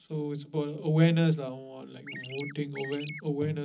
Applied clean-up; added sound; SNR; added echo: none; Chirp, tweet; 12 dB; reverberation time 0.4 s.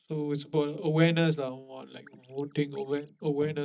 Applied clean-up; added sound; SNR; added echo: neural mask model DeepFilterNet 3.